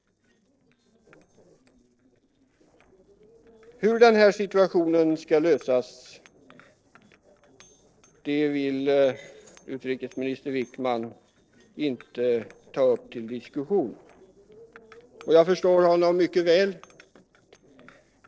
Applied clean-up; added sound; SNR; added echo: neural separator model SepFormer DNS4.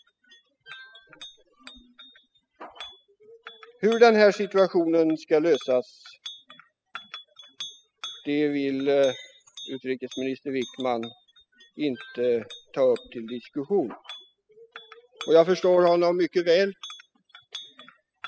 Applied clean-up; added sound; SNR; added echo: classical method spectral subtraction.